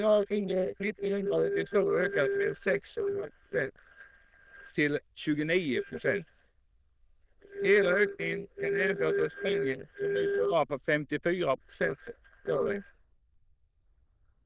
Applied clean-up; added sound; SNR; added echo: neural diffusion model UNIVERSE++.